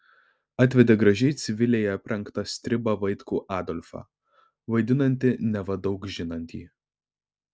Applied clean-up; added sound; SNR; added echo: none; none; none; none.